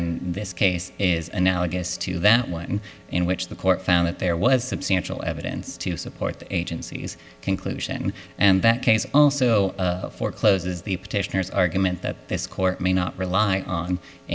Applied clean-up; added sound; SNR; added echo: none; none; none; none.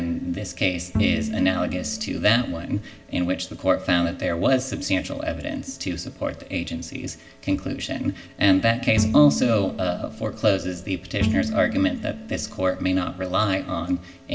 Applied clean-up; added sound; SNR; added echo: none; Bowed string instrument; 5 dB; reverberation time 0.6 s.